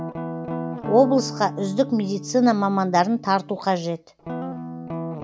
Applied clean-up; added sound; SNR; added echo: none; Guitar; 10 dB; none.